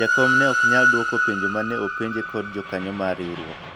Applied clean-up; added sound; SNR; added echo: none; Train; -3 dB; none.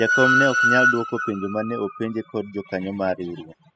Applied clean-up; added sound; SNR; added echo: classical method spectral subtraction.